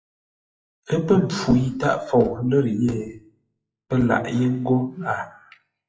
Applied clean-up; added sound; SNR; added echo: classical method WPE with log-MMSE.